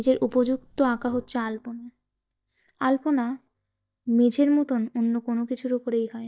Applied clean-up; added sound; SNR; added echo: neural mask model DeepFilterNet 3.